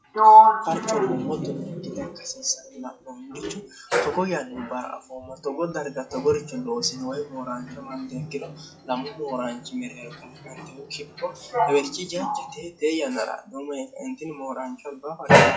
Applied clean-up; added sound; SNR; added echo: classical method WPE with log-MMSE.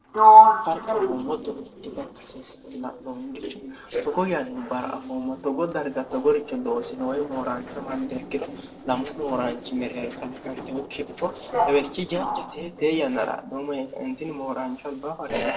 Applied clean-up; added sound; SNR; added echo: neural separator model SepFormer DNS4.